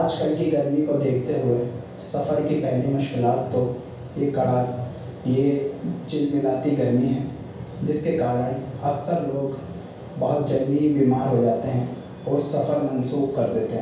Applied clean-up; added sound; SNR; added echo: none; none; none; reverberation time 0.7 s.